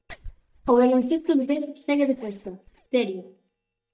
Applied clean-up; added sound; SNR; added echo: neural mask model DeepFilterNet 3.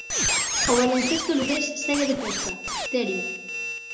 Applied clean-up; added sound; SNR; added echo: none; Squeak; 1 dB; reverberation time 0.6 s.